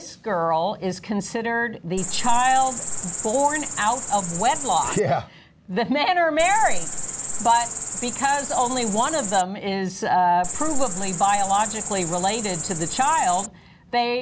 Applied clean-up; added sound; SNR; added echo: none; Cricket; 3 dB; none.